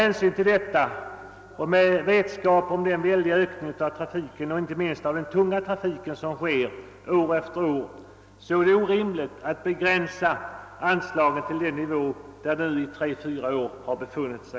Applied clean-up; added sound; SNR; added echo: none; none; none; none.